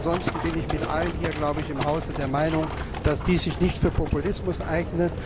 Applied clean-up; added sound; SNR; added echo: none; Livestock, farm animals, working animals; 5 dB; none.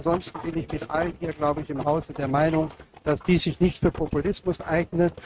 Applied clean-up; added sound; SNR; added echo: neural mask model RNNoise.